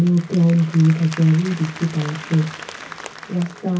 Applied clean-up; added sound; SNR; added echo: none; Applause; 17 dB; reverberation time 0.3 s.